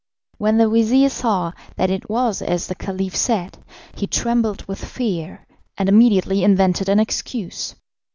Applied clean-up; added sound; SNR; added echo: none; none; none; none.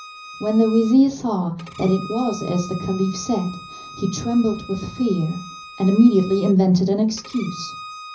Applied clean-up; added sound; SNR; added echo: none; Bowed string instrument; 18 dB; reverberation time 0.5 s.